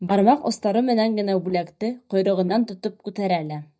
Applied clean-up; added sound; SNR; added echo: neural mask model DeepFilterNet 3.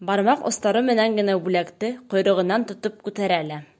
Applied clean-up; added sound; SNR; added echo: none; none; none; none.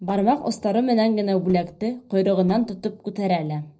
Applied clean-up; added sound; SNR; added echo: neural separator model SepFormer DNS4.